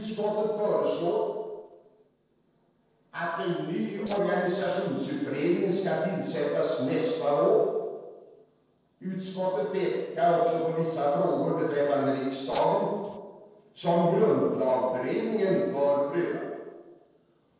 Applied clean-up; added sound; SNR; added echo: neural separator model SepFormer DNS4.